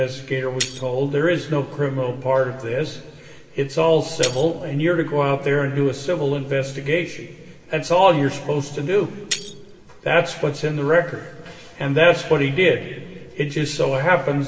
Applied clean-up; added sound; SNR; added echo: none; Shatter; 14 dB; reverberation time 2.1 s.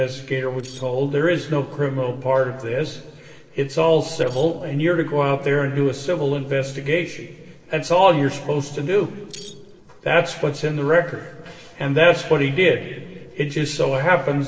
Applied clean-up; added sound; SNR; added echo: neural separator model SepFormer DNS4.